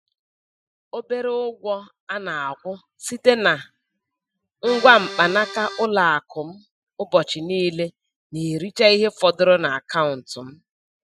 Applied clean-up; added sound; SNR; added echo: classical method Wiener filter.